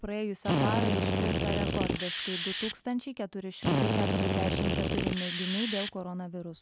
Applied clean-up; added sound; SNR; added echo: none; Drill; -5 dB; none.